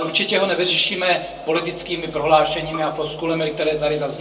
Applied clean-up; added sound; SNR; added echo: none; Bowed string instrument; 16 dB; reverberation time 0.2 s.